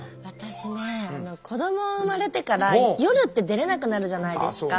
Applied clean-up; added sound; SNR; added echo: none; none; none; none.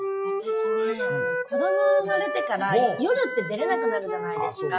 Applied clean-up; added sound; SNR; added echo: classical method WPE with log-MMSE.